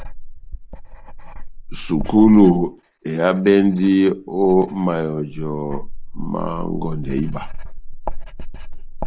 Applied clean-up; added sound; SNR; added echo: neural mask model Resemble Enhance denoiser.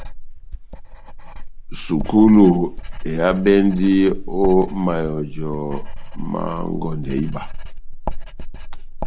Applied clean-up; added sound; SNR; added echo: none; Writing; 6 dB; none.